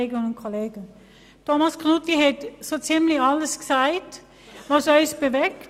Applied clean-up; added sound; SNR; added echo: none; none; none; none.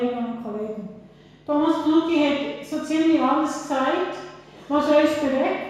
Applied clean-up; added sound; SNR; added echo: none; none; none; reverberation time 1.1 s.